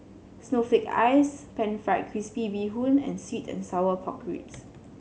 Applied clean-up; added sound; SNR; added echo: none; none; none; none.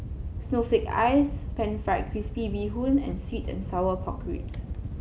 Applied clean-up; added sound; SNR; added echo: none; Wind / Boat, Water vehicle; 6 dB; none.